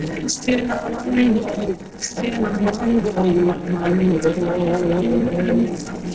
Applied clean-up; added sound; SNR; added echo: neural separator model SepFormer DNS4.